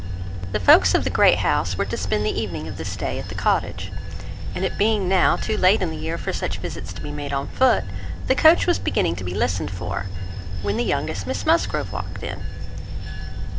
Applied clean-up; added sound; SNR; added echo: none; Bell / Train; 4 dB; none.